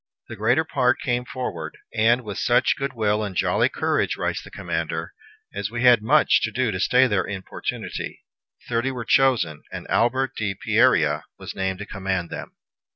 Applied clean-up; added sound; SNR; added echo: none; none; none; none.